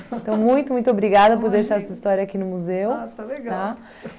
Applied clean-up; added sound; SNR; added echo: none; none; none; none.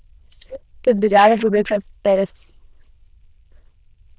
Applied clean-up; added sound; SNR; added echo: neural diffusion model UNIVERSE++.